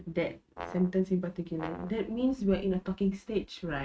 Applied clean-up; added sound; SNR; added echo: neural mask model RNNoise.